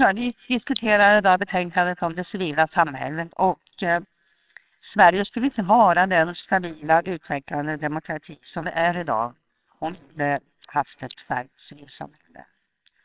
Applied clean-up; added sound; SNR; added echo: neural separator model SepFormer WHAMR!.